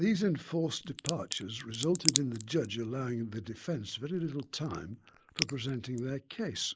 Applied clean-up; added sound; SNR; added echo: neural mask model Resemble Enhance denoiser.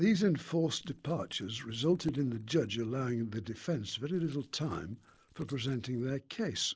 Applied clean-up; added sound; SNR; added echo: neural separator model SepFormer DNS4.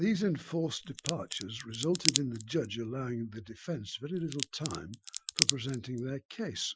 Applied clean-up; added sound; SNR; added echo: classical method Wiener filter.